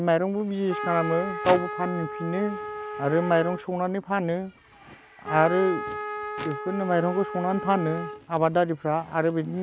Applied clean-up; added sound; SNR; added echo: none; Trumpet; 8 dB; none.